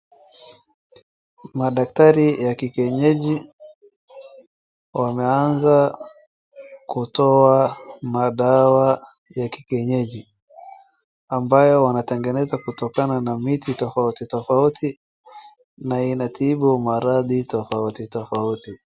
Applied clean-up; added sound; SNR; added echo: none; none; none; none.